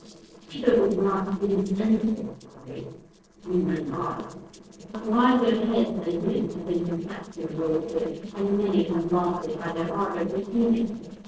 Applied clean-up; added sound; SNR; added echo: neural separator model SepFormer DNS4.